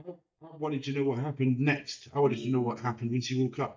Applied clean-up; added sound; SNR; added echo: neural mask model DeepFilterNet 3.